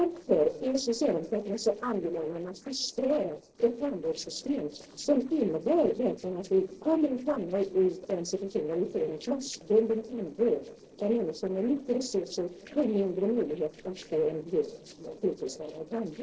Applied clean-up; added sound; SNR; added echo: neural separator model SepFormer DNS4.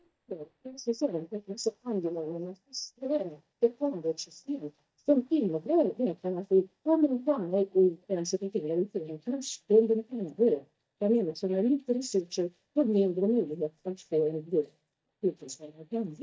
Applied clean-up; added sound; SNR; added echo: neural mask model DeepFilterNet 3.